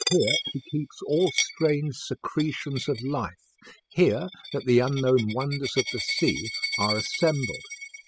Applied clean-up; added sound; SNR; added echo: classical method spectral subtraction.